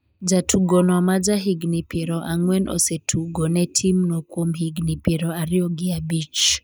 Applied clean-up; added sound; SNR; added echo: neural mask model DeepFilterNet 3.